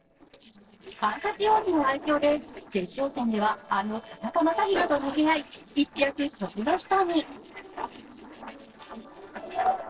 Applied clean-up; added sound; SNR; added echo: neural separator model SepFormer DNS4.